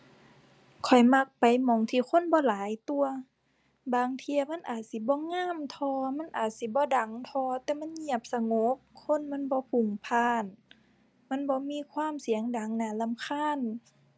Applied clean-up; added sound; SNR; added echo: none; none; none; none.